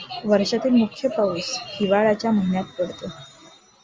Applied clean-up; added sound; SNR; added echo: none; none; none; none.